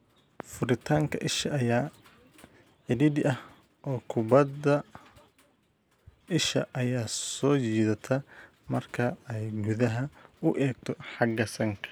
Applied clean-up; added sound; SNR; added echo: none; none; none; none.